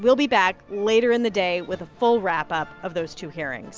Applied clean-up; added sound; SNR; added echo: none; none; none; none.